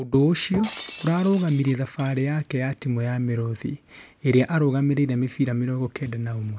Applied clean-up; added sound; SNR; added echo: none; Shatter; 16 dB; none.